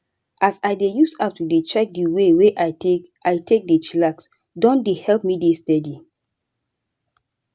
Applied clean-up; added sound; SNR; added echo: none; none; none; none.